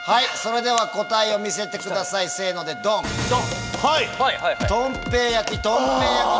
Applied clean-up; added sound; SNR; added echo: none; Trumpet; 13 dB; none.